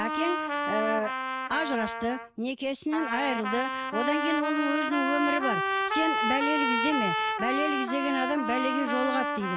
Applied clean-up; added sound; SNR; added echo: none; Trumpet; 0 dB; none.